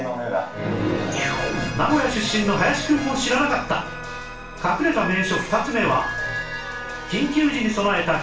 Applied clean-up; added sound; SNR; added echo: none; Wind instrument, woodwind instrument; 18 dB; reverberation time 0.4 s.